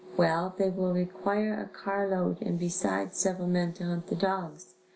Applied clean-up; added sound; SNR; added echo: none; none; none; none.